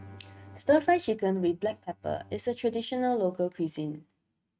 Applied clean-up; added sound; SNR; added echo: neural mask model RNNoise.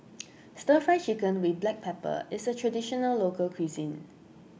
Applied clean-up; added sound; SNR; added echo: none; none; none; none.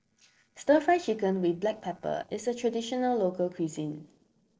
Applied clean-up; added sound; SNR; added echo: neural separator model SepFormer DNS4.